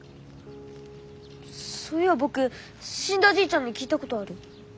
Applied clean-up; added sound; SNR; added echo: none; Piano; 19 dB; none.